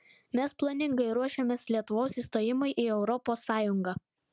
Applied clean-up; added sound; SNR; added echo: none; none; none; none.